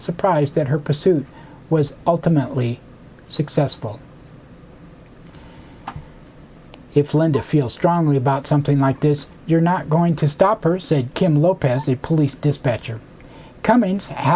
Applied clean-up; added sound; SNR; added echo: none; none; none; none.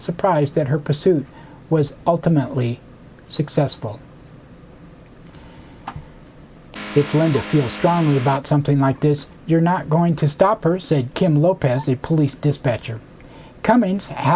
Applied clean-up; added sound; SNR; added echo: none; Vehicle; 12 dB; none.